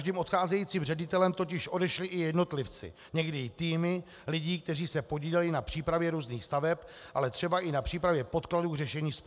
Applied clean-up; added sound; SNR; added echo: none; none; none; none.